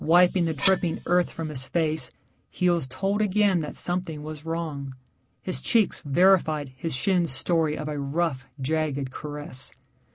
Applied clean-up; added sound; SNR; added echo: none; Cutlery, silverware; 0 dB; none.